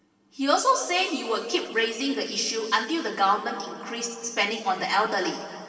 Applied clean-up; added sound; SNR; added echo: none; none; none; reverberation time 2.9 s.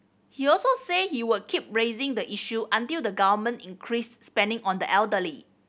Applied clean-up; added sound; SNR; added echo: none; none; none; none.